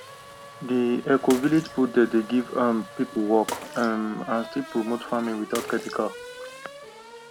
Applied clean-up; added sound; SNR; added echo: none; Race car, auto racing / Accelerating, revving, vroom + Bathtub (filling or washing) / Water / Splash, splatter; 14 dB; none.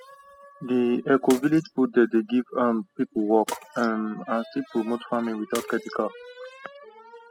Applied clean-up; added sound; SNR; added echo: classical method spectral subtraction.